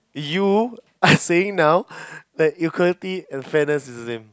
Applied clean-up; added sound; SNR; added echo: none; none; none; none.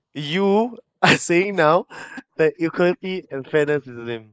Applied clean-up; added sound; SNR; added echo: neural mask model Resemble Enhance denoiser.